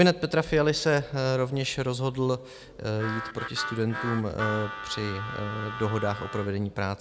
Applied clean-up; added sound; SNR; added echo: none; Harmonica; 8 dB; none.